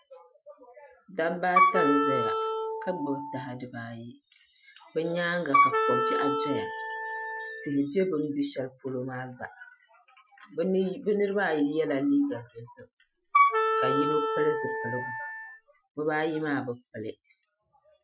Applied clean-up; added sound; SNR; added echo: classical method Wiener filter.